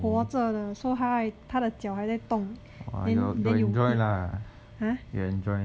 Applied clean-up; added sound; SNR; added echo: none; none; none; none.